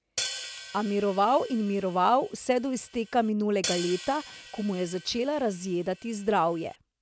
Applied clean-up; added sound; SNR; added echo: none; Hi-hat; 13 dB; none.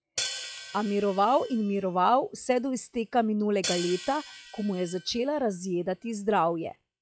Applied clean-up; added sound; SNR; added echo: classical method log-MMSE.